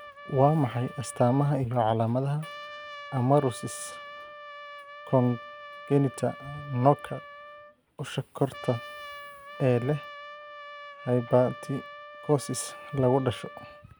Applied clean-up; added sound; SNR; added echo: none; Trumpet; 16 dB; none.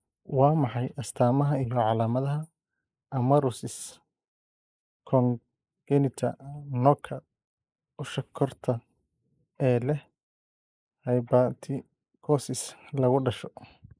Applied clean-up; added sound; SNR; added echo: neural mask model Resemble Enhance denoiser.